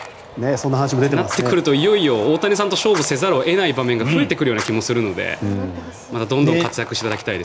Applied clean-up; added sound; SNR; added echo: none; Fire; 18 dB; none.